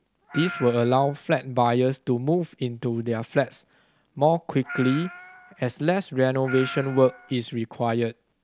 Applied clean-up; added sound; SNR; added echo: none; Meow; 14 dB; none.